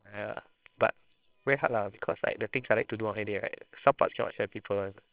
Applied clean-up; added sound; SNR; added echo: neural separator model SepFormer WHAMR!.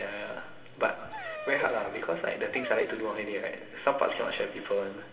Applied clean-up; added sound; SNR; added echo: none; Dog; 9 dB; reverberation time 2.6 s.